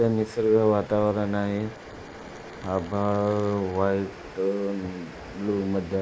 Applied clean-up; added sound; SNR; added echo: neural mask model Resemble Enhance denoiser.